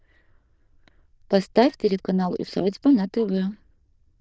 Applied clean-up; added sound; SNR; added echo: neural diffusion model UNIVERSE++.